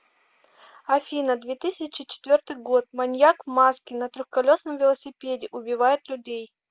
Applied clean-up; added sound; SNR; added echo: none; none; none; none.